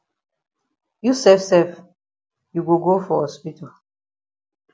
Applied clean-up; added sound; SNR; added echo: none; none; none; none.